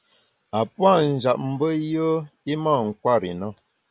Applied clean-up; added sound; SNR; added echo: none; none; none; none.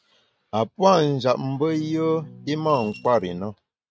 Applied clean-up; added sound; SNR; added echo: neural mask model RNNoise.